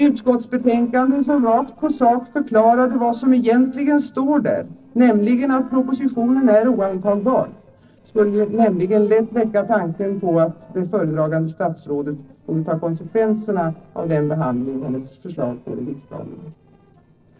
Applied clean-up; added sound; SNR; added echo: neural separator model SepFormer DNS4.